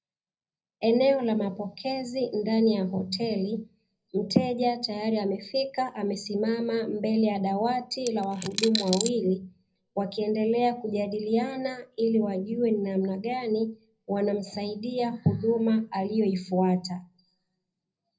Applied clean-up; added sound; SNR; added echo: none; Coin (dropping); 6 dB; reverberation time 0.4 s.